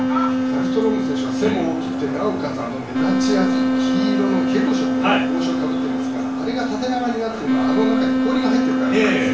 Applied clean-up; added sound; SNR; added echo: none; Wind instrument, woodwind instrument; -3 dB; reverberation time 0.3 s.